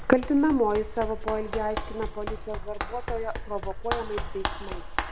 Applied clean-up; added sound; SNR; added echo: none; Run; 4 dB; none.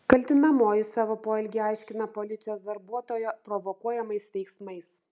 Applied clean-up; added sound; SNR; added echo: none; none; none; none.